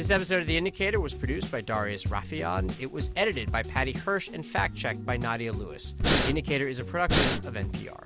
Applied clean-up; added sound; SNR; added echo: none; Breathing; -4 dB; none.